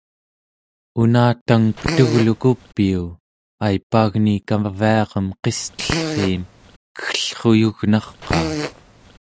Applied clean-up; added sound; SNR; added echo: none; Fart; 7 dB; none.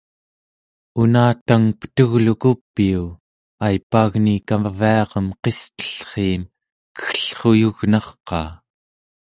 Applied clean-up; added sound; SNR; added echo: none; none; none; none.